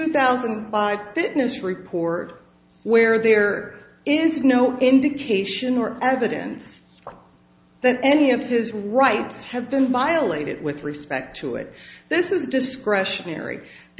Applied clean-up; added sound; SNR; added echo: none; none; none; none.